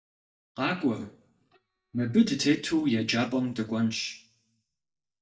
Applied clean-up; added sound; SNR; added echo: neural mask model DeepFilterNet 3.